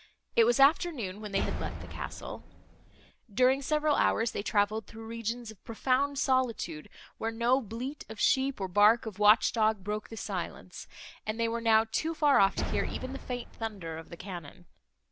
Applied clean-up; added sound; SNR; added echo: none; Slam; 6 dB; none.